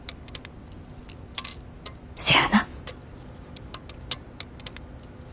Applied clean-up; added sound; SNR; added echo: none; Keys jangling; 15 dB; none.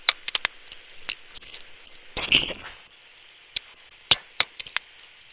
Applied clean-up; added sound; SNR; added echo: neural separator model SepFormer WHAM!.